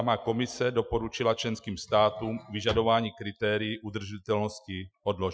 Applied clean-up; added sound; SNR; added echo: classical method Wiener filter.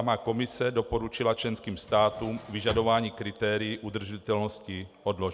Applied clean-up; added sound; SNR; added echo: none; Drawer open or close; 14 dB; none.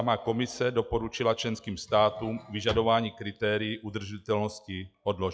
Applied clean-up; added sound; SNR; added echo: classical method log-MMSE.